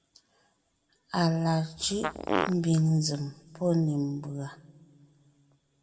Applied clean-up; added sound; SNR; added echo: none; Fart; 2 dB; reverberation time 1.2 s.